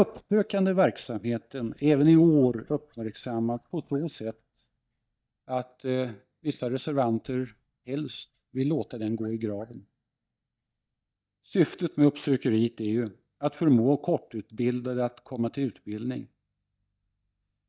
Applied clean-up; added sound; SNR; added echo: neural mask model DeepFilterNet 3.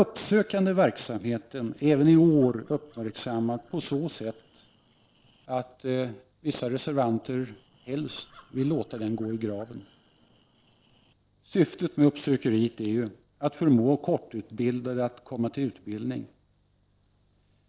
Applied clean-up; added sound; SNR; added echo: neural separator model SepFormer DNS4.